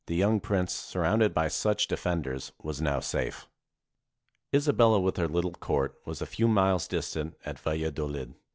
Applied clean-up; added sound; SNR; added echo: none; none; none; none.